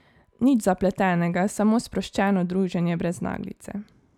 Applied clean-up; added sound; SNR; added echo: none; none; none; none.